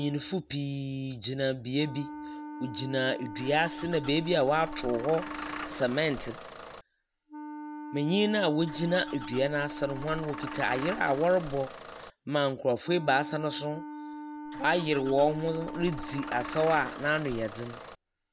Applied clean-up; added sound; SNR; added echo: none; Wind instrument, woodwind instrument + Engine starting / Bus; 10 dB; none.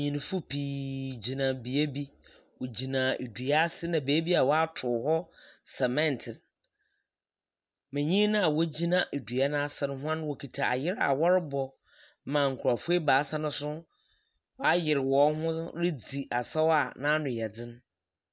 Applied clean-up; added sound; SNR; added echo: none; none; none; none.